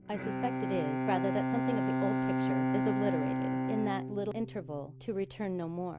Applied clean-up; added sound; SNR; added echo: none; Bowed string instrument; -3 dB; none.